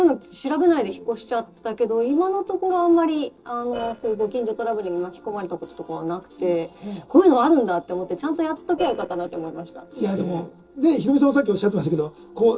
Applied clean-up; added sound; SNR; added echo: neural separator model SepFormer DNS4.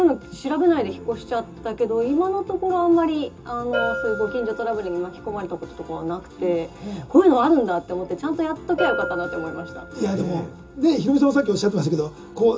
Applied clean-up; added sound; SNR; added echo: none; Bell; 13 dB; reverberation time 0.2 s.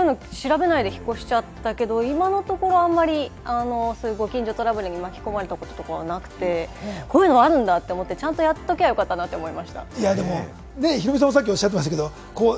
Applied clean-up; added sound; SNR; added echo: none; none; none; none.